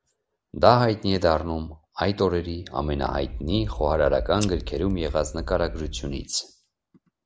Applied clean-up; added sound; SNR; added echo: none; Scissors; 9 dB; none.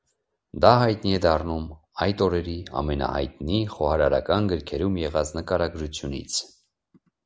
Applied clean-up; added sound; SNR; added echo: none; none; none; none.